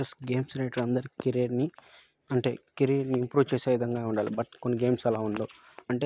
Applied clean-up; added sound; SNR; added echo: neural mask model Resemble Enhance denoiser.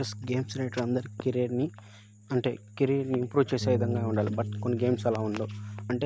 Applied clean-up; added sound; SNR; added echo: none; Bass guitar; 8 dB; none.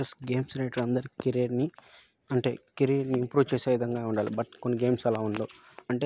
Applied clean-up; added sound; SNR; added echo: none; none; none; none.